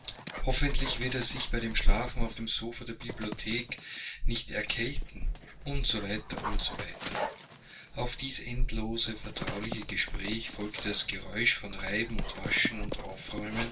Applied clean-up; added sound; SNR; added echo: none; Dog; 12 dB; reverberation time 0.2 s.